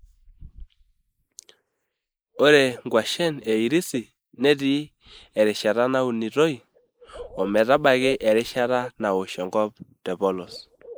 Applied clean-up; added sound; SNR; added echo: neural mask model Resemble Enhance denoiser.